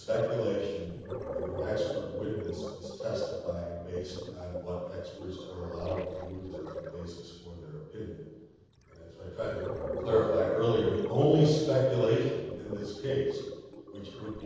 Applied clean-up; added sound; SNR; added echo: neural separator model SepFormer DNS4.